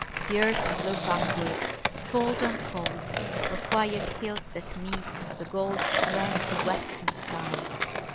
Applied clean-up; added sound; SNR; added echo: none; Skateboard; -2 dB; none.